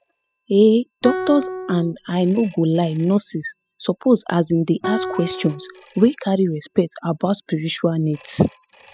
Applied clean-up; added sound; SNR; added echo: classical method spectral subtraction.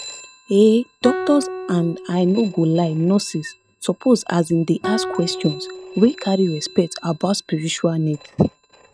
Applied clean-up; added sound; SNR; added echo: neural mask model RNNoise.